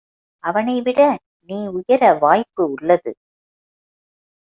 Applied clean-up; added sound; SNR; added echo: none; none; none; none.